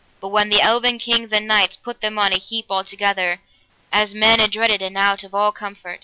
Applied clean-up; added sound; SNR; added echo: none; none; none; none.